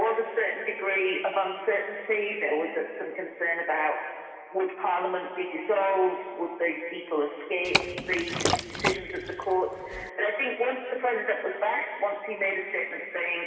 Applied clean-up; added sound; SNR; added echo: none; Liquid; 2 dB; reverberation time 2.4 s.